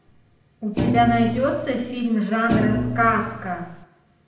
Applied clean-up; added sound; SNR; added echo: none; Thump, thud; 3 dB; reverberation time 0.8 s.